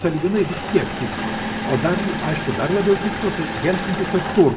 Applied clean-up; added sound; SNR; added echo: none; Engine / Mechanisms; 5 dB; reverberation time 0.7 s.